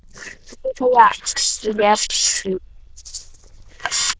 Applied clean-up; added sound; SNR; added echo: neural diffusion model UNIVERSE++.